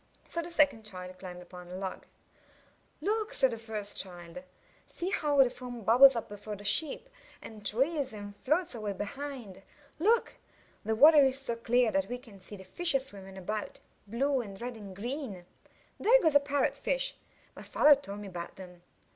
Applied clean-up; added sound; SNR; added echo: none; none; none; none.